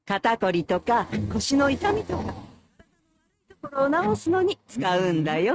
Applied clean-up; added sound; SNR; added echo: neural mask model RNNoise.